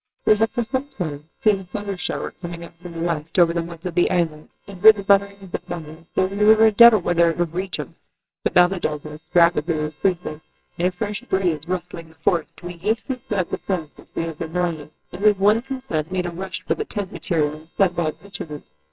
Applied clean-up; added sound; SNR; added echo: neural separator model SepFormer WHAMR!.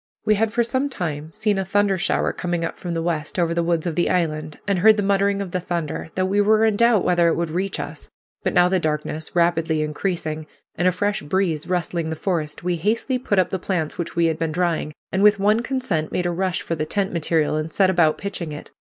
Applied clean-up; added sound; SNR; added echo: none; none; none; none.